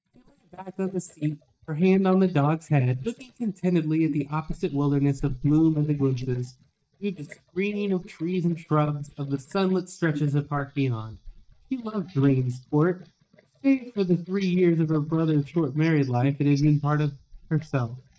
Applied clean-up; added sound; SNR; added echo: neural mask model DeepFilterNet 3.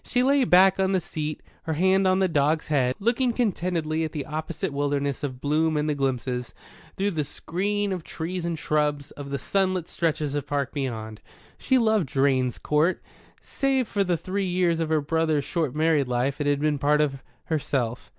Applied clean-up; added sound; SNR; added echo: none; none; none; none.